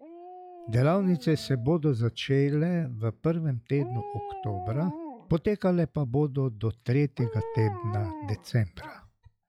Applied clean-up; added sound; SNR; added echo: classical method log-MMSE.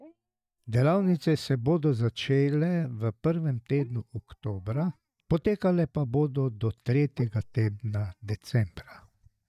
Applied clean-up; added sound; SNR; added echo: neural mask model DeepFilterNet 3.